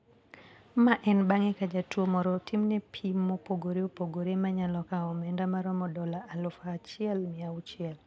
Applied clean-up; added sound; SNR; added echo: none; none; none; none.